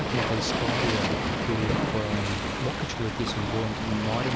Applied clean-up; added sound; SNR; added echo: none; Waves, surf; -2 dB; none.